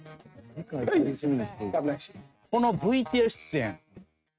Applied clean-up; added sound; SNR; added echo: neural mask model RNNoise.